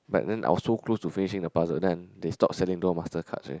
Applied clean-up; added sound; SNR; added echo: none; none; none; none.